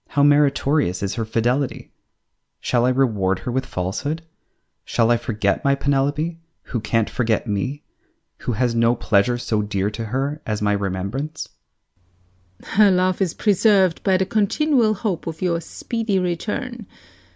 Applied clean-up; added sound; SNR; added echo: none; none; none; none.